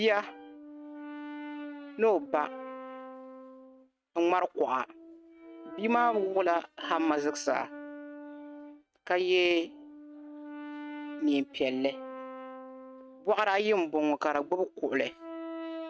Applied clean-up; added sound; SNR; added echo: neural mask model RNNoise.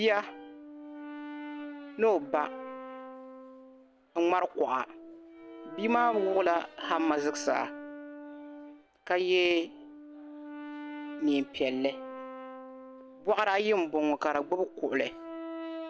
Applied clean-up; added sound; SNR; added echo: none; Brass instrument; 12 dB; none.